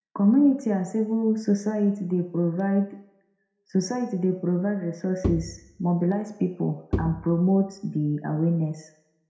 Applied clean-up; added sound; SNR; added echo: none; Bowed string instrument; 8 dB; reverberation time 0.6 s.